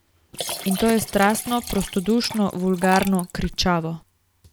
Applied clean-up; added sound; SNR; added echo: none; Liquid; 12 dB; none.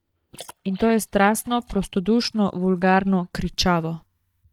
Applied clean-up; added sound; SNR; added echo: neural mask model DeepFilterNet 3.